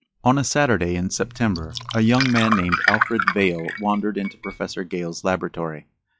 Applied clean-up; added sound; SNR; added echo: classical method log-MMSE.